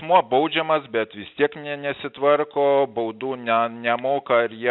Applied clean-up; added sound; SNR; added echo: none; none; none; none.